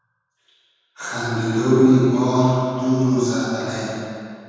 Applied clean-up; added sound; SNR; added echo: none; none; none; reverberation time 2.1 s.